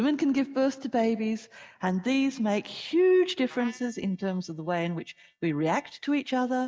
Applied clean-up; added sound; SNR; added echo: neural mask model DeepFilterNet 3.